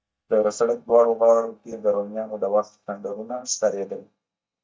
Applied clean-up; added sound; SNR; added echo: neural mask model DeepFilterNet 3.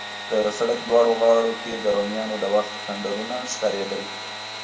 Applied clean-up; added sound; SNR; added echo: none; Sawing / Engine; 10 dB; reverberation time 0.8 s.